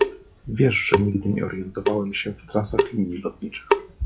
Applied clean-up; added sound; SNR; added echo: classical method log-MMSE.